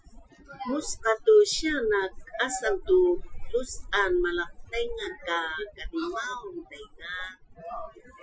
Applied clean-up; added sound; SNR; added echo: classical method Wiener filter.